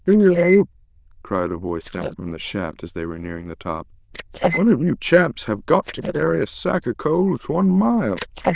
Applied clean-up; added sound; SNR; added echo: neural diffusion model UNIVERSE++.